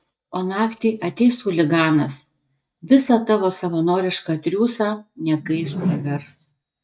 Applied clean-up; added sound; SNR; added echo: neural mask model DeepFilterNet 3.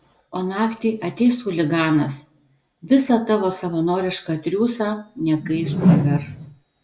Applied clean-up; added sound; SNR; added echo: none; Whoosh, swoosh, swish; -1 dB; reverberation time 0.3 s.